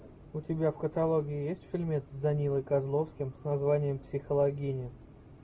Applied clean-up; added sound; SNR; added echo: none; none; none; none.